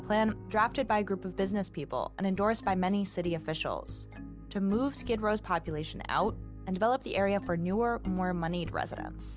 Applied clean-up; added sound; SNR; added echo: none; none; none; none.